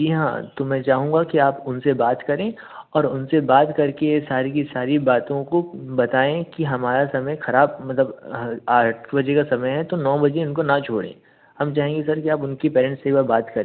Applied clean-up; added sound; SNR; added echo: none; none; none; none.